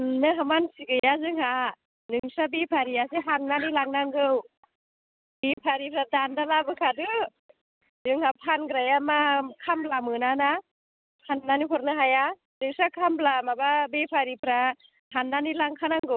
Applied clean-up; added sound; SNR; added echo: none; none; none; none.